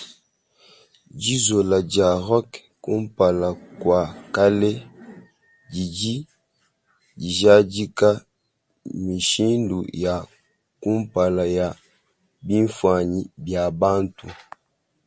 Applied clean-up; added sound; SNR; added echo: none; none; none; none.